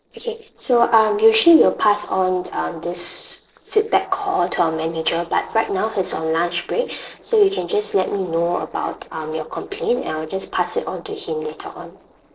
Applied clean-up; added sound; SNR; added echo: neural separator model SepFormer DNS4.